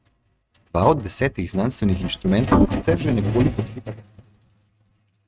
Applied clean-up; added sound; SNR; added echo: neural mask model RNNoise.